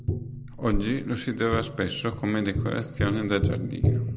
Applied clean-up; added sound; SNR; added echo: none; Tap; 1 dB; none.